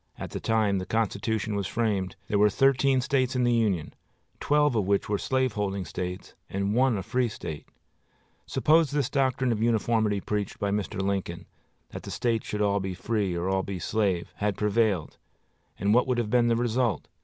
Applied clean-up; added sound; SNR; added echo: none; none; none; none.